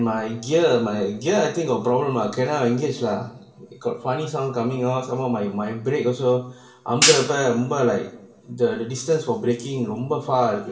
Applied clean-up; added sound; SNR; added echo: none; Hi-hat; -1 dB; reverberation time 0.6 s.